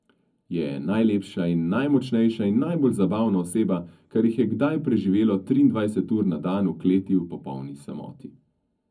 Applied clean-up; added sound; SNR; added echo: none; none; none; reverberation time 0.4 s.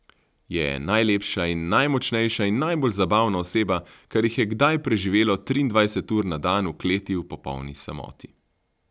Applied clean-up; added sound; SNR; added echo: none; none; none; none.